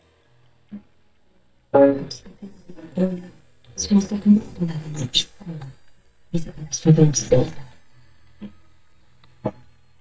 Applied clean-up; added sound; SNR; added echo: neural mask model DeepFilterNet 3.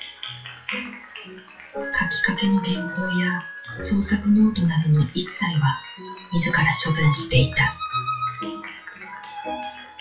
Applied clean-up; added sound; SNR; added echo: classical method WPE with log-MMSE.